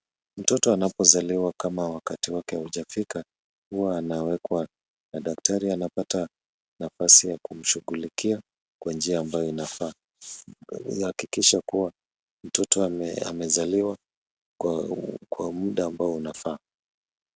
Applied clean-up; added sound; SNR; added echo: none; none; none; none.